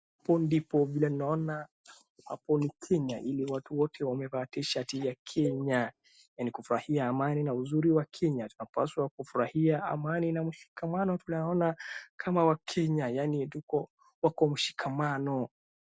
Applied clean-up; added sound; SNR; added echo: none; Cowbell; 15 dB; none.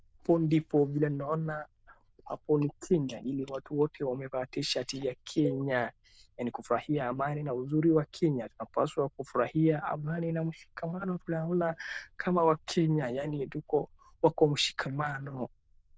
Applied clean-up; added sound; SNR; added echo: neural diffusion model UNIVERSE++.